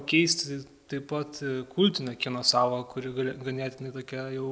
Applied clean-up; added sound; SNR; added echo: none; none; none; none.